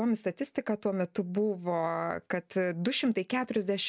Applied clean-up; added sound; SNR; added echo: none; none; none; none.